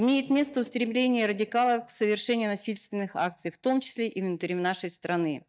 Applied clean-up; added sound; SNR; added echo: neural mask model DeepFilterNet 3.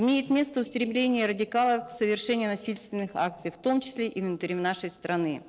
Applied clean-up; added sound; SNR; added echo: neural separator model SepFormer DNS4.